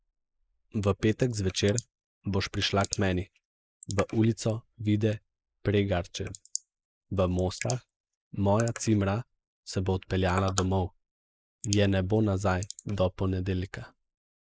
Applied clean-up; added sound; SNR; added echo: neural mask model Resemble Enhance denoiser.